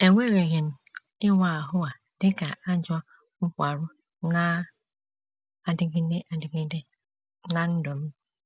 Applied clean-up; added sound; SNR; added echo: none; none; none; none.